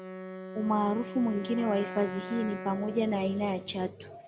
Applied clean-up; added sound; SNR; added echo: none; Wind instrument, woodwind instrument; 10 dB; none.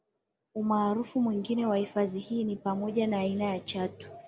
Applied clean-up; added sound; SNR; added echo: none; none; none; none.